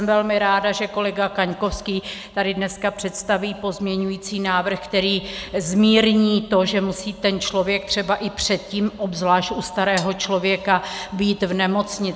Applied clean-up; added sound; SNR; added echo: none; Glass; 18 dB; none.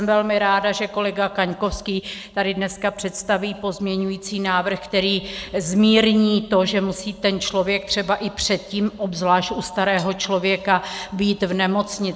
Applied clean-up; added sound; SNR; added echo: neural separator model SepFormer DNS4.